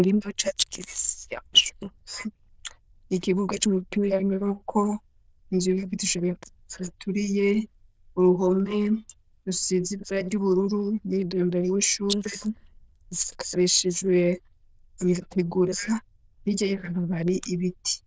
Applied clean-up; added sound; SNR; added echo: neural diffusion model UNIVERSE++.